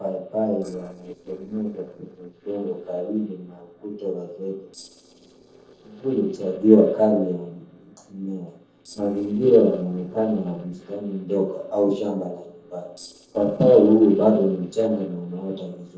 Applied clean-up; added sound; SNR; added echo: neural separator model SepFormer DNS4.